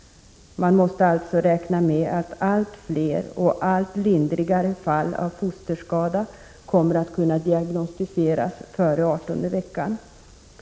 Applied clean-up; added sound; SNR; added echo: none; none; none; none.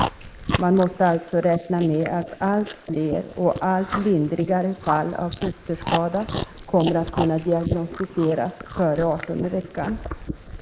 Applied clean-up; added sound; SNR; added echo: neural mask model Resemble Enhance denoiser.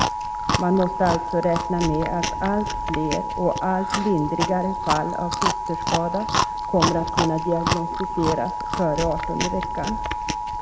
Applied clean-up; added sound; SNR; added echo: none; Chewing, mastication + Alarm; 1 dB; none.